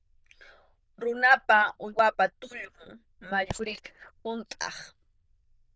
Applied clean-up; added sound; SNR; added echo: neural diffusion model UNIVERSE++.